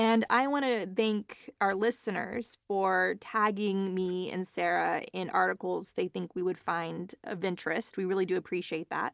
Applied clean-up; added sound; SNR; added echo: none; none; none; none.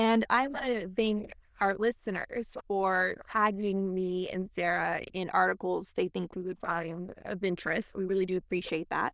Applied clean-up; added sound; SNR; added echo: neural diffusion model UNIVERSE++.